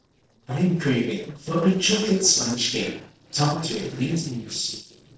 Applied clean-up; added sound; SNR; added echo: neural separator model SepFormer DNS4.